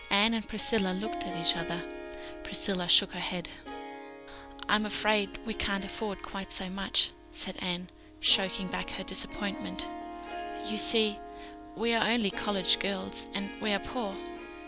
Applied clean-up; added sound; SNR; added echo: none; Harp; 11 dB; none.